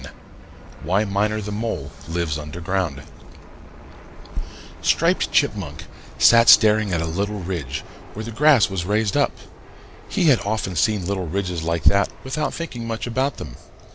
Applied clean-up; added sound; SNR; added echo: none; Fixed-wing aircraft, airplane; 18 dB; none.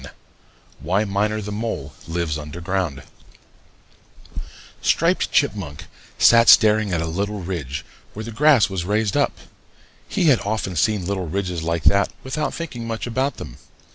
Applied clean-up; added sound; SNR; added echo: none; none; none; none.